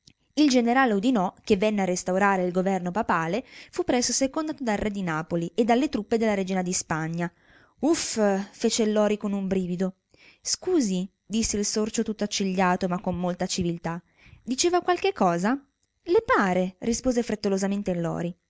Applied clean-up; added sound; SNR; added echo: none; none; none; none.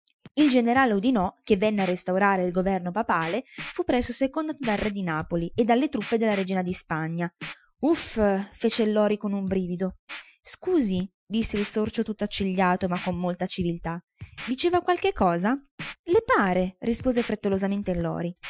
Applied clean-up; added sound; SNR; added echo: classical method Wiener filter.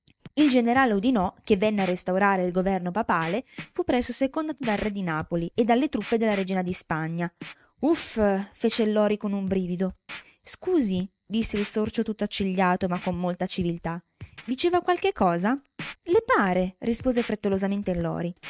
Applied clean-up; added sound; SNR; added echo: neural mask model RNNoise.